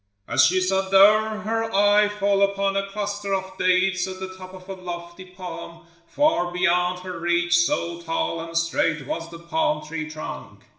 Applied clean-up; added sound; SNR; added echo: none; none; none; reverberation time 1.0 s.